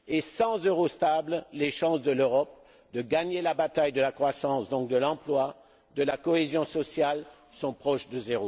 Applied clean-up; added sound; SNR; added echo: none; none; none; none.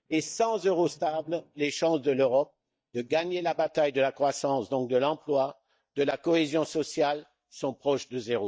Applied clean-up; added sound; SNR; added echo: neural mask model DeepFilterNet 3.